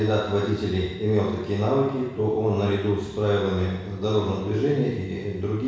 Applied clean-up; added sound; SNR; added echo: none; none; none; reverberation time 1.1 s.